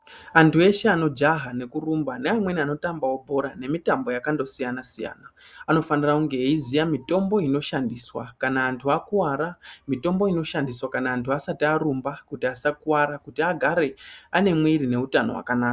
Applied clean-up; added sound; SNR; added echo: none; none; none; none.